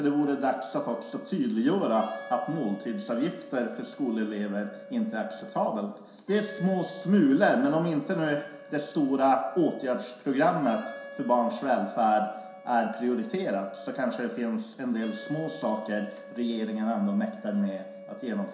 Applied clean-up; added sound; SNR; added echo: none; Wind instrument, woodwind instrument; 18 dB; reverberation time 0.7 s.